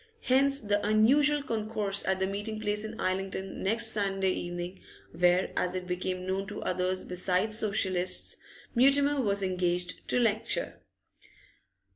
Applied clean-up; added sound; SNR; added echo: none; none; none; none.